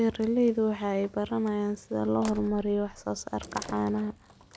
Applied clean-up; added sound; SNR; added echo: none; Slam; 18 dB; none.